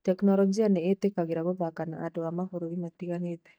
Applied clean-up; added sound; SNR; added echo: neural mask model DeepFilterNet 3.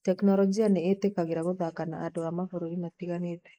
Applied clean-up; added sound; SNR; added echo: neural mask model Resemble Enhance denoiser.